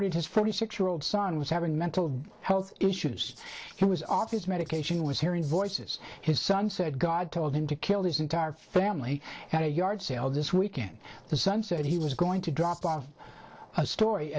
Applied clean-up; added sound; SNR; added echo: neural separator model SepFormer DNS4.